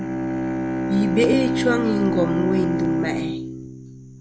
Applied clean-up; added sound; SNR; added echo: none; Bowed string instrument; 0 dB; none.